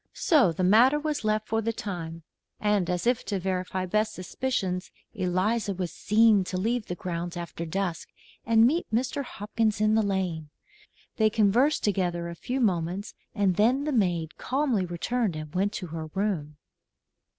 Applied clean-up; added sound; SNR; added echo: none; none; none; none.